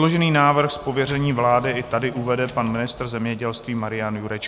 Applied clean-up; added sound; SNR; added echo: none; Sliding door; 19 dB; none.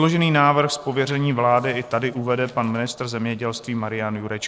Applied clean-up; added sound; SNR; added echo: neural separator model SepFormer DNS4.